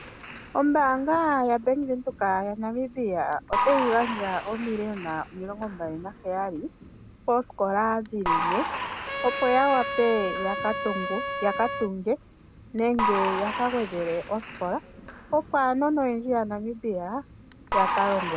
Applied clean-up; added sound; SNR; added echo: none; Applause / Crowd + Trumpet; 6 dB; none.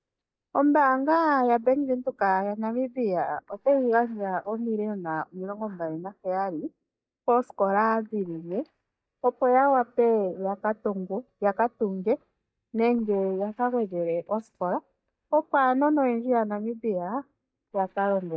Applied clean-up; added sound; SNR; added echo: neural mask model DeepFilterNet 3.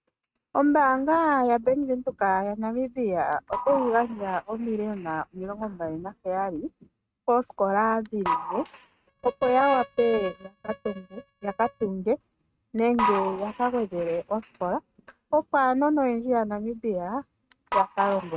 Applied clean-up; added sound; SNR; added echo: neural mask model RNNoise.